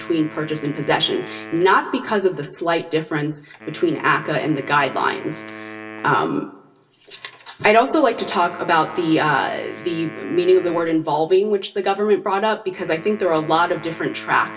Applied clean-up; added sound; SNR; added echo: none; Wind instrument, woodwind instrument; 18 dB; reverberation time 0.2 s.